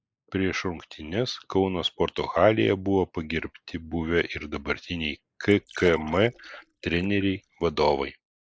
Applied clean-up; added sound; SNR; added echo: neural mask model Resemble Enhance denoiser.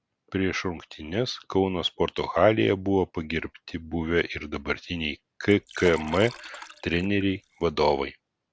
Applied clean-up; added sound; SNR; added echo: none; Liquid; 15 dB; none.